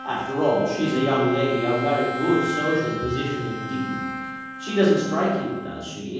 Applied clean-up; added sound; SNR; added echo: none; Bowed string instrument; 8 dB; reverberation time 1.3 s.